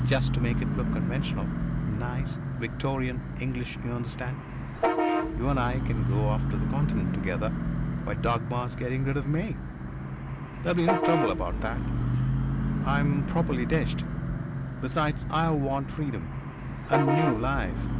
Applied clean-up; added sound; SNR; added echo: none; Bus / Vehicle horn, car horn, honking; -2 dB; none.